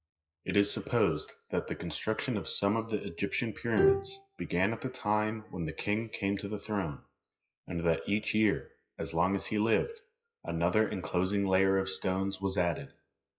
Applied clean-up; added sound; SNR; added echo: classical method WPE with log-MMSE.